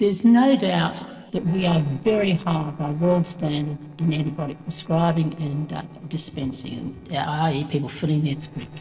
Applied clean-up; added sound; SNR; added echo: neural separator model SepFormer DNS4.